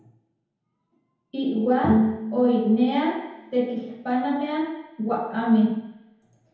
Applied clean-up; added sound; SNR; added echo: none; Bowed string instrument; 3 dB; reverberation time 1.0 s.